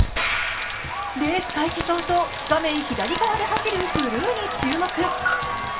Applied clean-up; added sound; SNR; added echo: none; Rain; 8 dB; reverberation time 0.3 s.